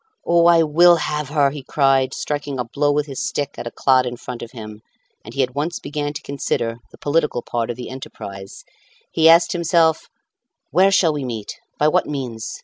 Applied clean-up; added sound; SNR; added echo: none; none; none; none.